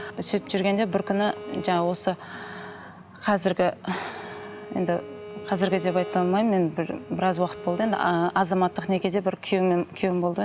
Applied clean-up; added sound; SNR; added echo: none; Bowed string instrument; 16 dB; none.